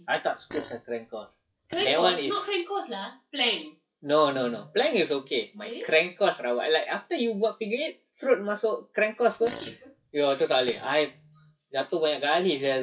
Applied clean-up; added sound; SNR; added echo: classical method WPE with log-MMSE.